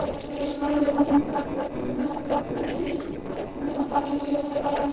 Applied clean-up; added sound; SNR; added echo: neural separator model SepFormer DNS4.